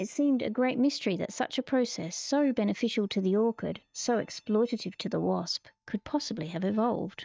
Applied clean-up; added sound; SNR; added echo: neural mask model DeepFilterNet 3.